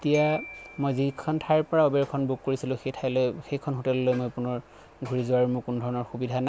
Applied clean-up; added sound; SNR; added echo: none; Glockenspiel; 18 dB; none.